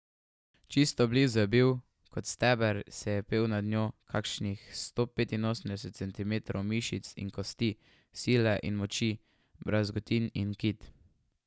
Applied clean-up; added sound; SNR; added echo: none; none; none; none.